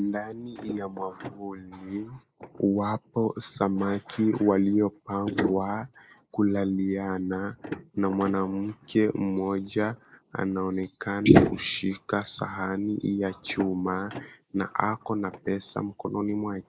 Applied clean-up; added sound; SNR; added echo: neural mask model Resemble Enhance denoiser.